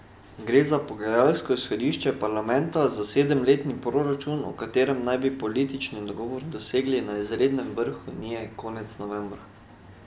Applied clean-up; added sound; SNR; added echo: none; none; none; none.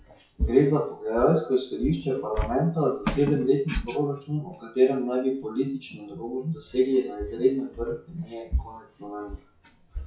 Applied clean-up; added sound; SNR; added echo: classical method WPE with log-MMSE.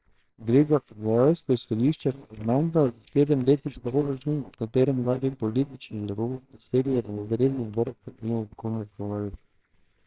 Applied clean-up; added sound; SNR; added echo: neural separator model SepFormer WHAMR!.